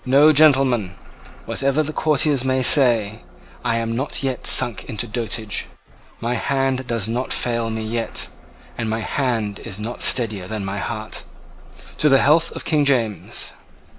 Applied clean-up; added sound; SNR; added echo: none; Engine starting / Bus; 17 dB; none.